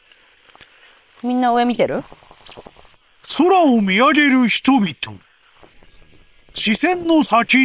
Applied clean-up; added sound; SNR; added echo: neural separator model SepFormer WHAM!.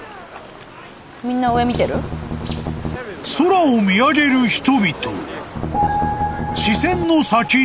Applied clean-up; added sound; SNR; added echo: none; Strum; 6 dB; none.